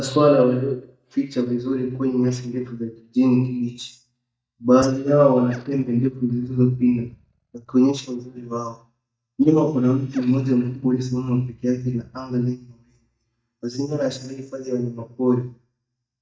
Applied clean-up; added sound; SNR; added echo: neural mask model DeepFilterNet 3.